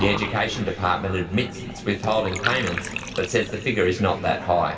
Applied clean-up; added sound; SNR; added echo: none; Bathtub (filling or washing) / Water; 11 dB; reverberation time 2.4 s.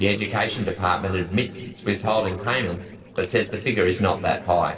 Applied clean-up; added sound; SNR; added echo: neural separator model SepFormer DNS4.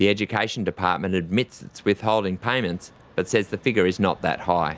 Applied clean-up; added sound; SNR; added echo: none; none; none; none.